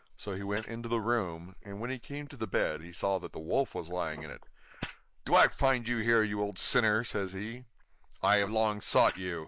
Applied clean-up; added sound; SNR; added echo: neural mask model Resemble Enhance denoiser.